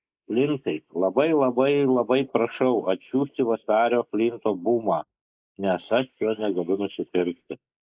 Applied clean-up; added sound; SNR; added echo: neural mask model Resemble Enhance denoiser.